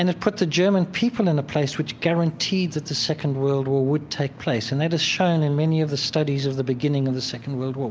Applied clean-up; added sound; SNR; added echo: none; none; none; none.